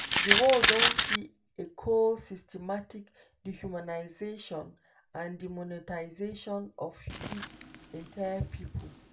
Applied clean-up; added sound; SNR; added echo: none; Fire; -1 dB; reverberation time 0.2 s.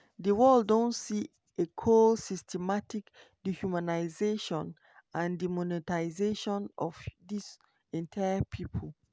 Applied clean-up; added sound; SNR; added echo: none; none; none; none.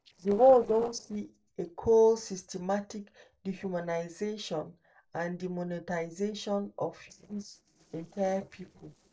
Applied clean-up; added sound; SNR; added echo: neural separator model SepFormer DNS4.